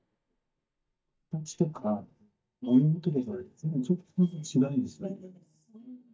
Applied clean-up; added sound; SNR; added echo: neural mask model DeepFilterNet 3.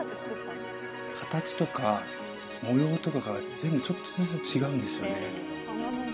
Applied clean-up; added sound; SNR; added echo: none; none; none; none.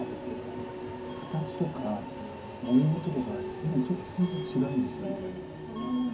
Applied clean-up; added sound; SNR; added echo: none; Subway, metro, underground; 12 dB; reverberation time 0.3 s.